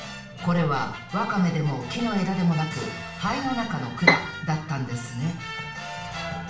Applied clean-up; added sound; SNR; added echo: none; Bowed string instrument; -1 dB; reverberation time 0.6 s.